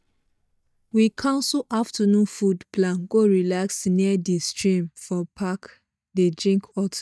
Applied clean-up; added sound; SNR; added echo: neural mask model DeepFilterNet 3.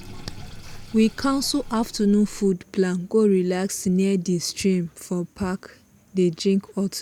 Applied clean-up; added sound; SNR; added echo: none; Sink (filling or washing); 19 dB; none.